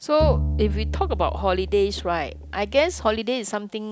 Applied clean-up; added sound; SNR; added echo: none; Bowed string instrument; 4 dB; none.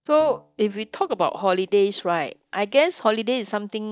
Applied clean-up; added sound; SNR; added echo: neural mask model DeepFilterNet 3.